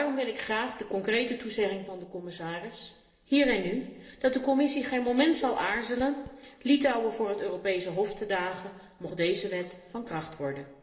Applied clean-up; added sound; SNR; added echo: neural separator model SepFormer DNS4.